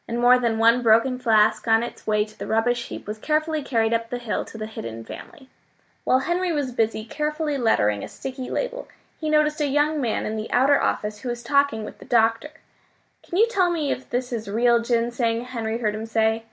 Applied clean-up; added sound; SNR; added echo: none; none; none; none.